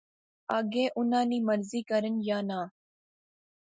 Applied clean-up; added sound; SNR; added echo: none; none; none; none.